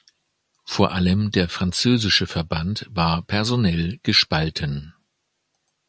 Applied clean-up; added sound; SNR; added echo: none; none; none; none.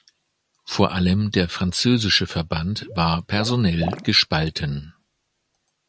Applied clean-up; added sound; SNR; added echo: none; Water / Liquid; 16 dB; none.